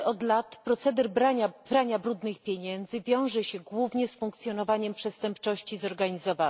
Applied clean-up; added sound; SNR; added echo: none; none; none; none.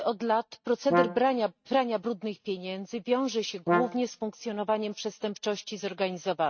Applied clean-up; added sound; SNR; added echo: neural mask model RNNoise.